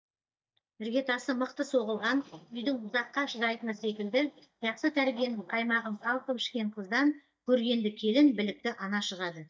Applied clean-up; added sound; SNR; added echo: neural mask model DeepFilterNet 3.